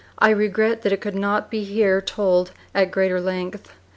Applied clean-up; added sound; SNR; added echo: none; none; none; none.